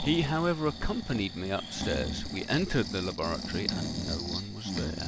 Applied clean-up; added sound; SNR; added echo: none; Breathing; 5 dB; none.